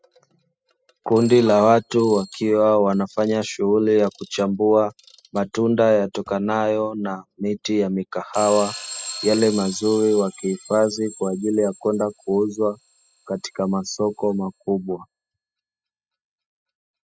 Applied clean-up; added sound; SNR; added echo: classical method spectral subtraction.